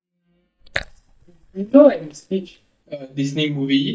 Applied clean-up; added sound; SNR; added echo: neural mask model DeepFilterNet 3.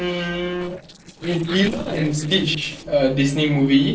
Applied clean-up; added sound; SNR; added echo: neural separator model SepFormer DNS4.